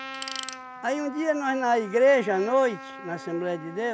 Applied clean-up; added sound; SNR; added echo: none; Trumpet + Tools; 14 dB; none.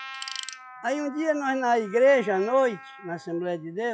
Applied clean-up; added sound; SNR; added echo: classical method log-MMSE.